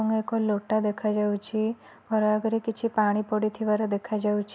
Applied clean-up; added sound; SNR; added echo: none; none; none; none.